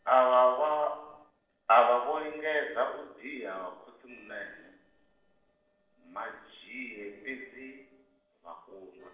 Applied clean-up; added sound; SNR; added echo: neural separator model SepFormer DNS4.